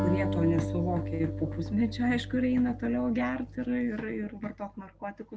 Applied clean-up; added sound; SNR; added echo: none; Acoustic guitar; 5 dB; none.